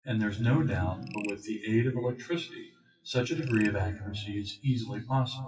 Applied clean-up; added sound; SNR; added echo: classical method WPE with log-MMSE.